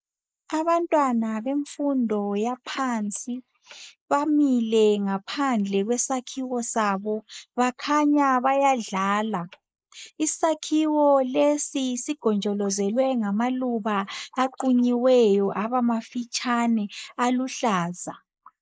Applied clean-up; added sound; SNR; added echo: neural mask model Resemble Enhance denoiser.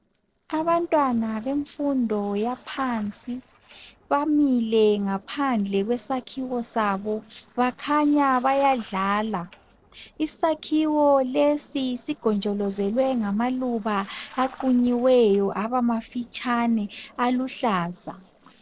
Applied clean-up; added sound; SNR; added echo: neural separator model SepFormer DNS4.